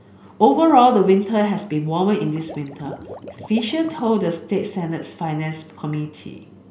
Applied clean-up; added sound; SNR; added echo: none; Water / Liquid; 20 dB; none.